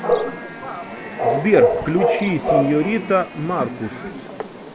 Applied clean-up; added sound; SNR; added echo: none; Bark / Chatter / Chirp, tweet / Livestock, farm animals, working animals; 0 dB; none.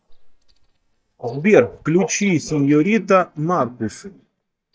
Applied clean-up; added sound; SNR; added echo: neural mask model DeepFilterNet 3.